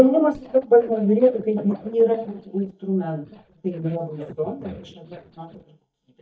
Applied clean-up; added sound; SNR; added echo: neural mask model DeepFilterNet 3.